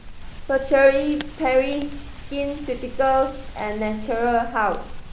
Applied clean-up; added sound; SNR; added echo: none; Rain; 11 dB; none.